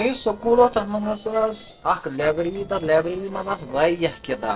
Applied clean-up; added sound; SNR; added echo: neural separator model SepFormer DNS4.